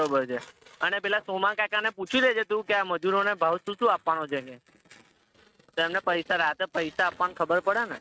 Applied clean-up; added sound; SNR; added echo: neural mask model RNNoise.